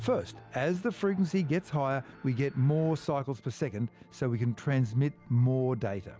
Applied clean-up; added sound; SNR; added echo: none; none; none; none.